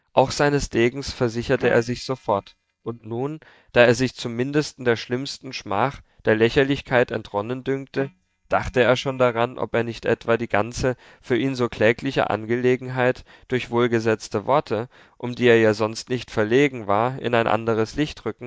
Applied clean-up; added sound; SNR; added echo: neural mask model DeepFilterNet 3.